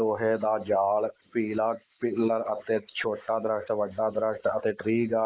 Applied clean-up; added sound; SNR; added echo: neural mask model Resemble Enhance denoiser.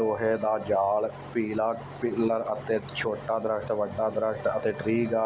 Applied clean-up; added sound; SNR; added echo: none; Wind instrument, woodwind instrument; 20 dB; none.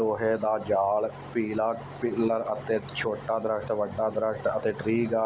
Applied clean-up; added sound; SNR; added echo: none; none; none; none.